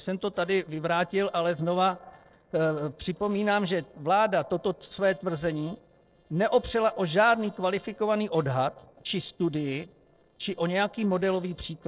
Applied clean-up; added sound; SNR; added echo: neural separator model SepFormer DNS4.